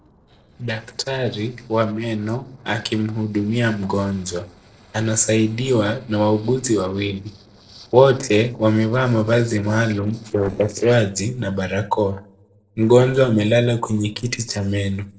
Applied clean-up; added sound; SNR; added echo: neural separator model SepFormer DNS4.